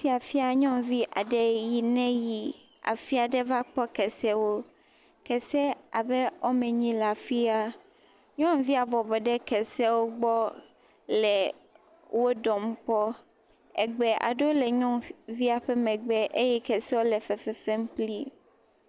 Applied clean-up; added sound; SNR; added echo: none; none; none; none.